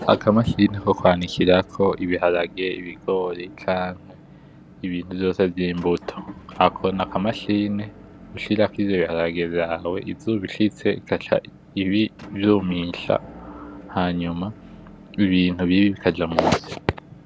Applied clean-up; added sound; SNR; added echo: none; Motor vehicle (road) / Engine; 19 dB; none.